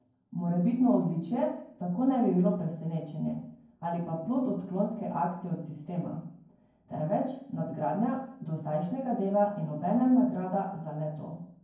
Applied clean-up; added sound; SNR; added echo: none; none; none; reverberation time 0.9 s.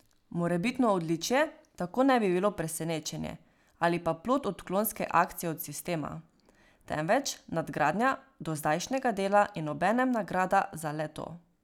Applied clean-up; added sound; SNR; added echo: none; none; none; none.